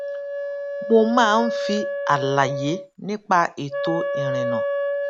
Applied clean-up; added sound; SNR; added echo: none; Wind instrument, woodwind instrument; 4 dB; none.